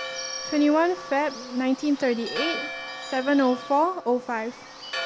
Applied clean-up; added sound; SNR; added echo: none; Bird / Bell + Church bell; 10 dB; none.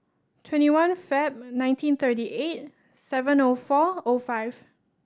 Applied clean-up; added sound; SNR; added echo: none; none; none; none.